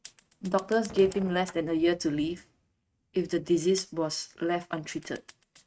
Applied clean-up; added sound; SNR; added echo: neural mask model RNNoise.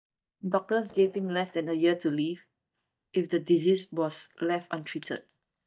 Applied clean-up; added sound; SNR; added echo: neural mask model DeepFilterNet 3.